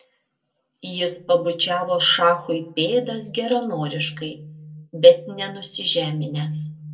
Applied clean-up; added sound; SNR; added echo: none; none; none; reverberation time 0.2 s.